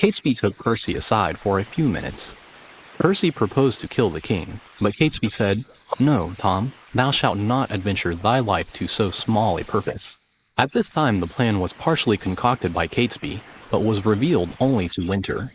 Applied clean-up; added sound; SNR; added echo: neural mask model Resemble Enhance denoiser.